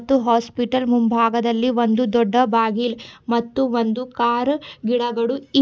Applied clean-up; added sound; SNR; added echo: none; none; none; none.